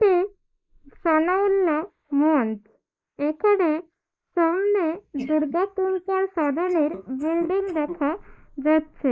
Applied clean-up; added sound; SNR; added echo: neural mask model Resemble Enhance denoiser.